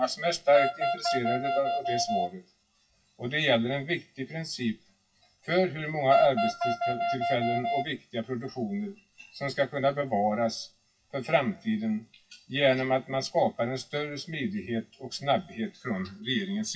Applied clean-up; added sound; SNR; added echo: classical method WPE with log-MMSE.